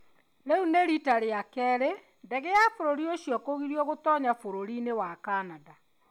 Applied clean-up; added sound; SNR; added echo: none; none; none; none.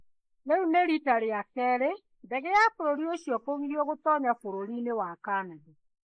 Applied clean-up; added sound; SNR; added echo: neural mask model Resemble Enhance denoiser.